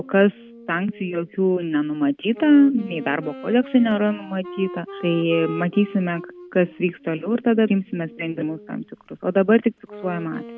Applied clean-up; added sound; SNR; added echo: none; Wind instrument, woodwind instrument; 17 dB; none.